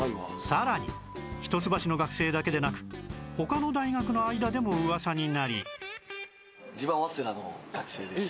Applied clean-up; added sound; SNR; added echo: none; none; none; none.